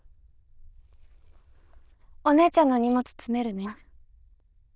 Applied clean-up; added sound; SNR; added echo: neural diffusion model UNIVERSE++.